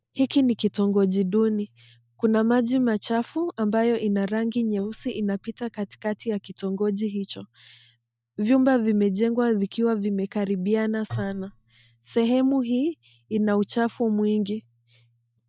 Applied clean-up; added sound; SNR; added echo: neural mask model DeepFilterNet 3.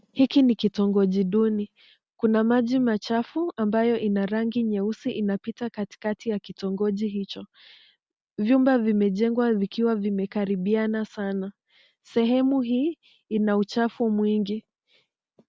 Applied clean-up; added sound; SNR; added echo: none; none; none; none.